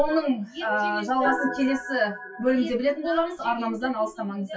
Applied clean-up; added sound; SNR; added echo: classical method WPE with log-MMSE.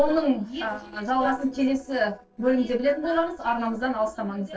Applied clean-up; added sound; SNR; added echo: neural separator model SepFormer DNS4.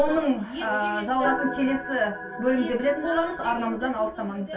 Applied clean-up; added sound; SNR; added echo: none; Organ; 11 dB; reverberation time 0.2 s.